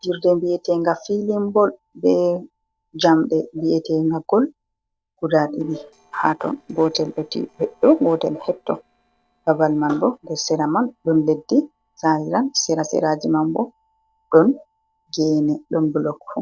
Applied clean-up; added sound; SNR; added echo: neural separator model SepFormer DNS4.